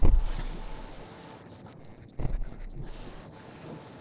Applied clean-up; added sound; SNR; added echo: neural separator model SepFormer DNS4.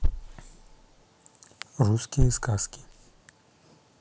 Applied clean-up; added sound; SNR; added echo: none; Thump, thud; -2 dB; none.